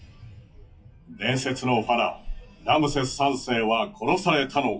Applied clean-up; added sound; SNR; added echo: classical method WPE with log-MMSE.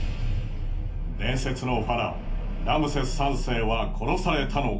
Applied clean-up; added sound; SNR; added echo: none; Growling; 1 dB; reverberation time 0.3 s.